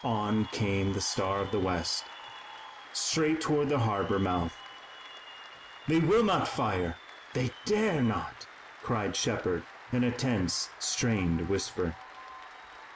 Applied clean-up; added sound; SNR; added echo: none; Applause / Cheering; 16 dB; none.